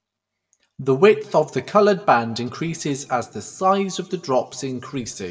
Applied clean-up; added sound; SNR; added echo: none; none; none; reverberation time 0.9 s.